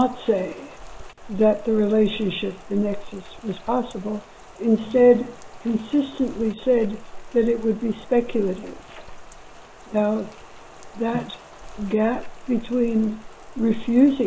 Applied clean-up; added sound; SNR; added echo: none; Rain; 14 dB; none.